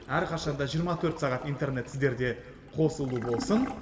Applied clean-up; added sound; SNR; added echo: none; Toilet flush / Gurgling; 13 dB; reverberation time 1.4 s.